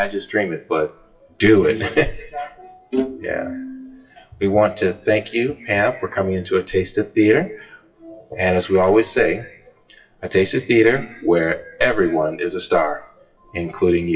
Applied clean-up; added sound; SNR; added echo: classical method WPE with log-MMSE.